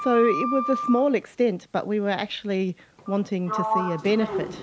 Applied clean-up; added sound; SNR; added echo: none; Sliding door; 7 dB; none.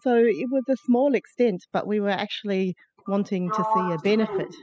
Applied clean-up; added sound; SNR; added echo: classical method spectral subtraction.